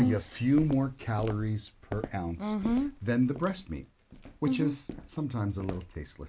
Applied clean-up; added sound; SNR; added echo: none; Walk, footsteps; 14 dB; none.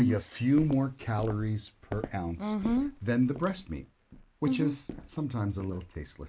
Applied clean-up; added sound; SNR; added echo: neural mask model Resemble Enhance denoiser.